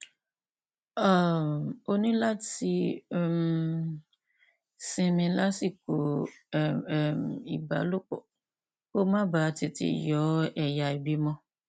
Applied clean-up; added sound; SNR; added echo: none; none; none; none.